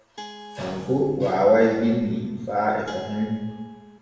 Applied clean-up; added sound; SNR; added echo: none; Guitar; 18 dB; reverberation time 1.1 s.